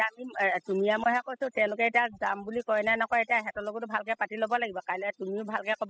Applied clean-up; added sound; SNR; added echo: classical method spectral subtraction.